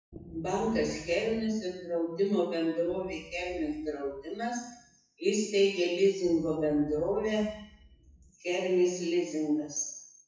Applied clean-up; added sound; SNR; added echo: classical method WPE with log-MMSE.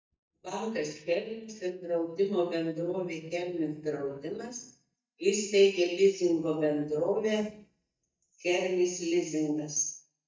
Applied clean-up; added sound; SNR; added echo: neural mask model DeepFilterNet 3.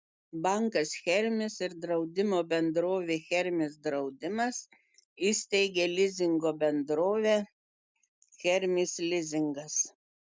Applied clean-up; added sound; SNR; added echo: none; none; none; none.